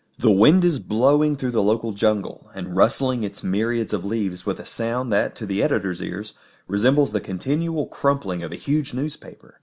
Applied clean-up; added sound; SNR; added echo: none; none; none; none.